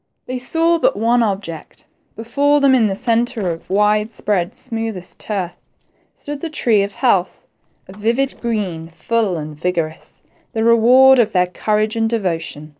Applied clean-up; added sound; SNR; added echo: neural separator model SepFormer DNS4.